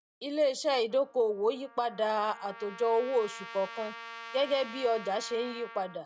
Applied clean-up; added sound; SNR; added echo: none; Trumpet; 16 dB; none.